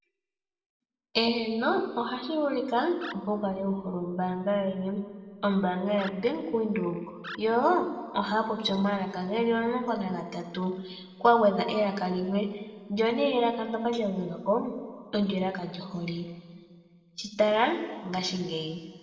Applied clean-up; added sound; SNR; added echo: none; Animal; 18 dB; reverberation time 2.0 s.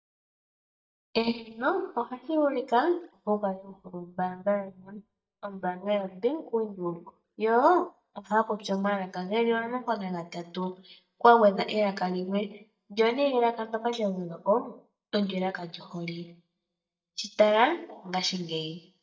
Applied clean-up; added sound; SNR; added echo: neural mask model DeepFilterNet 3.